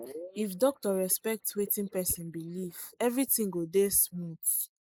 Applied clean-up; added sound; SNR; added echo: neural mask model Resemble Enhance denoiser.